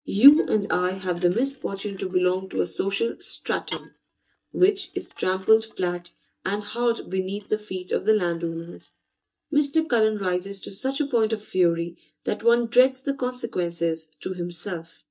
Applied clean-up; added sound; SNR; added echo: neural mask model DeepFilterNet 3.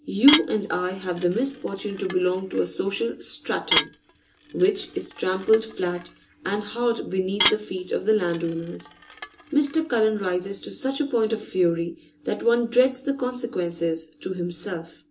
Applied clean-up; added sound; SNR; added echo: none; Dishes, pots, and pans / Glass; 8 dB; reverberation time 0.2 s.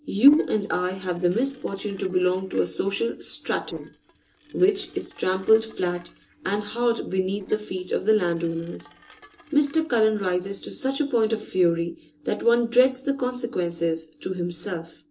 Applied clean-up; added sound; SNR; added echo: neural separator model SepFormer DNS4.